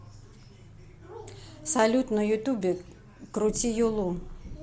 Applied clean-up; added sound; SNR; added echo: none; none; none; none.